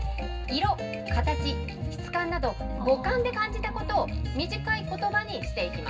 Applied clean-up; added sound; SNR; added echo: none; none; none; reverberation time 0.4 s.